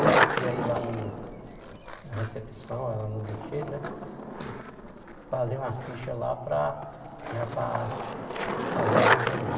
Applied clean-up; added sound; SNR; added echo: none; Skateboard; -3 dB; reverberation time 2.2 s.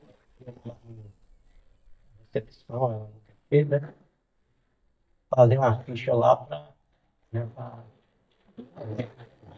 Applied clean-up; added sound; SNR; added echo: neural mask model DeepFilterNet 3.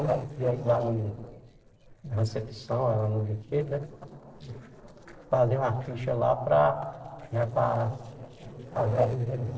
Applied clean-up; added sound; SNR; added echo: neural separator model SepFormer DNS4.